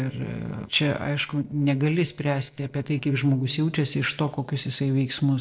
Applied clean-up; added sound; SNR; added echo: neural separator model SepFormer DNS4.